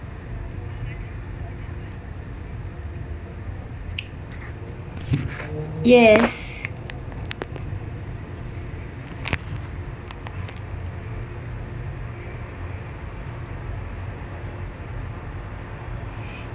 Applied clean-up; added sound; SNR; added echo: none; none; none; none.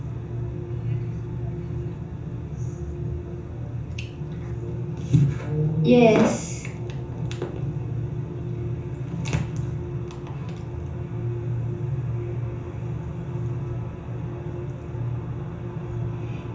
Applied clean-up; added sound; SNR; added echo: none; none; none; reverberation time 0.7 s.